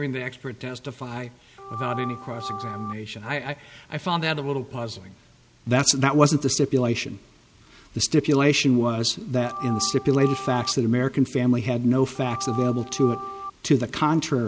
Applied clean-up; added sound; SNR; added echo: none; Organ; 10 dB; none.